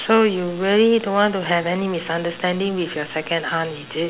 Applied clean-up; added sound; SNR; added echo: none; none; none; none.